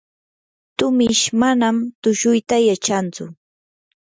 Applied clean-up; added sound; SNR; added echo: none; none; none; none.